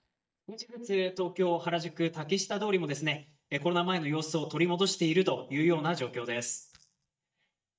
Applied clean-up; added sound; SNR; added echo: neural mask model DeepFilterNet 3.